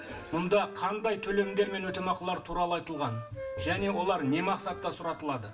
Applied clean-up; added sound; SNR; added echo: none; Wind instrument, woodwind instrument; 13 dB; reverberation time 0.2 s.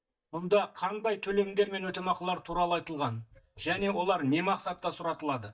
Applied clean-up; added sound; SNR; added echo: neural mask model DeepFilterNet 3.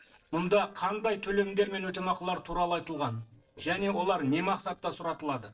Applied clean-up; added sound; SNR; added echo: neural separator model SepFormer DNS4.